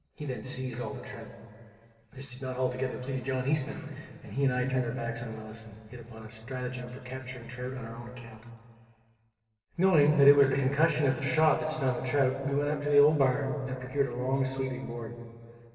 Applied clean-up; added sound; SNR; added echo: none; none; none; reverberation time 2.3 s.